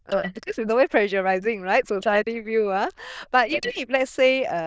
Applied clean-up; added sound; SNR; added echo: neural diffusion model UNIVERSE++.